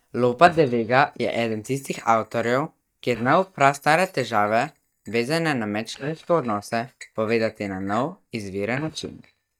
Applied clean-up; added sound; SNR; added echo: neural mask model DeepFilterNet 3.